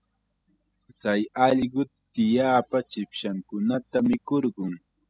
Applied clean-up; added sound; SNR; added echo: classical method spectral subtraction.